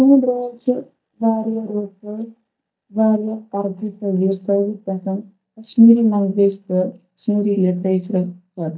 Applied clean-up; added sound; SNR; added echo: neural mask model DeepFilterNet 3.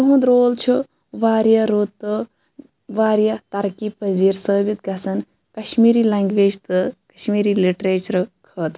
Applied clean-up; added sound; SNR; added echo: none; none; none; none.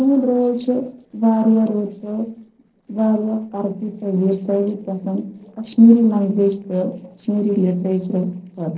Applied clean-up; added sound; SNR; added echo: neural separator model SepFormer DNS4.